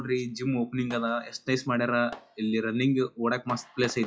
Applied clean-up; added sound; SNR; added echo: classical method log-MMSE.